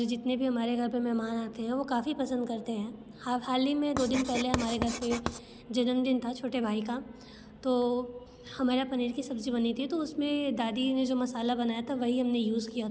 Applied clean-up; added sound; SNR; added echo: none; Writing; 7 dB; none.